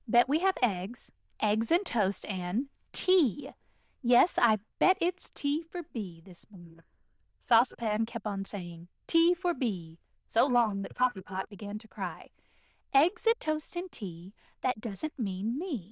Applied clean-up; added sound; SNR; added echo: neural diffusion model UNIVERSE++.